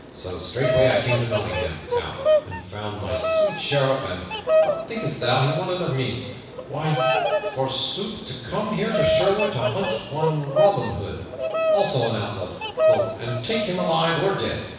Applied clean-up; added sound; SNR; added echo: none; Bird vocalization, bird call, bird song; -1 dB; reverberation time 1.1 s.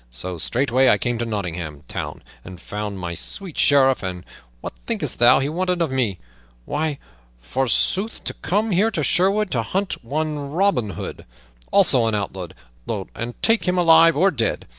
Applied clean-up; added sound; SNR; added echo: none; none; none; none.